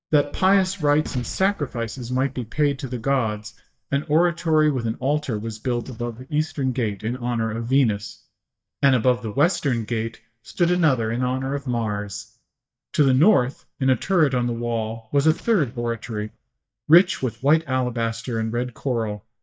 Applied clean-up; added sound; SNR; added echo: neural mask model DeepFilterNet 3.